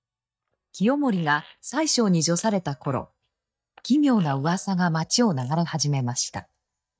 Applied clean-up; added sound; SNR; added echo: neural mask model DeepFilterNet 3.